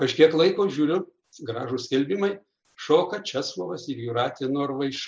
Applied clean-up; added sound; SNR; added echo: none; none; none; none.